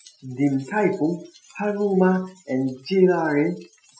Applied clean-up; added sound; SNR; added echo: classical method Wiener filter.